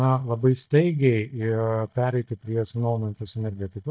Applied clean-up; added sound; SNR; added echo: neural mask model DeepFilterNet 3.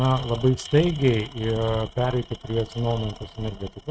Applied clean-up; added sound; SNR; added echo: neural mask model RNNoise.